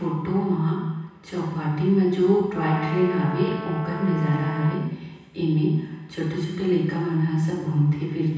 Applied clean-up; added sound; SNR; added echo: none; Brass instrument; 12 dB; reverberation time 1.1 s.